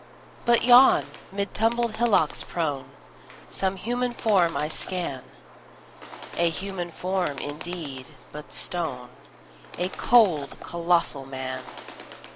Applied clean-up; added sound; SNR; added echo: none; Bird; 16 dB; none.